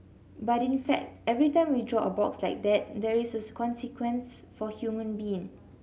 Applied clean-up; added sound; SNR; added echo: none; none; none; none.